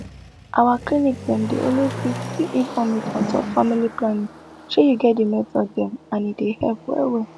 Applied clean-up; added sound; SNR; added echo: none; Motor vehicle (road); 13 dB; none.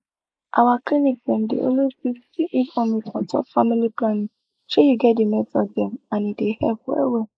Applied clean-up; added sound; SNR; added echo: neural mask model Resemble Enhance denoiser.